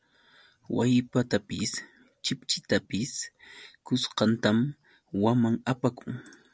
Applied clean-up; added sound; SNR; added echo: none; none; none; none.